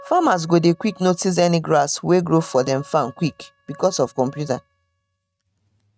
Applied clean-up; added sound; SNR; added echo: neural mask model RNNoise.